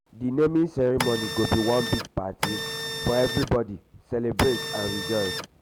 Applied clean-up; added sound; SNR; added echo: none; Printer; 5 dB; none.